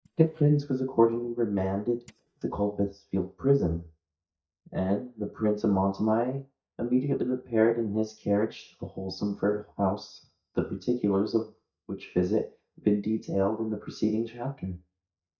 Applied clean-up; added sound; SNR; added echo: neural mask model DeepFilterNet 3.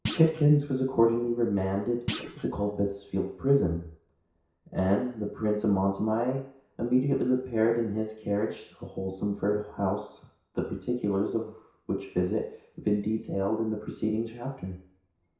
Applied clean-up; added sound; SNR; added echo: none; Thump, thud; 9 dB; reverberation time 0.6 s.